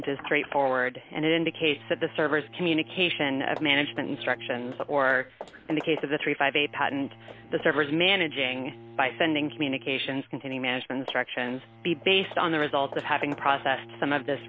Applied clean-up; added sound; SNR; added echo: none; Hammer / Wood + Bowed string instrument; 18 dB; none.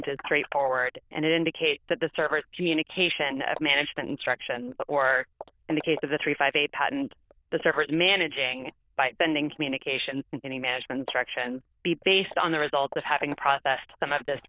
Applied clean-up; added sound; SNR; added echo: neural diffusion model UNIVERSE++.